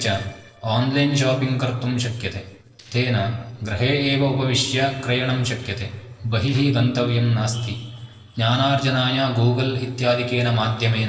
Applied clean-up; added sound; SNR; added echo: neural separator model SepFormer DNS4.